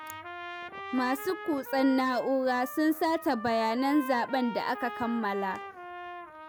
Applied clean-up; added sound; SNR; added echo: none; Trumpet; 11 dB; none.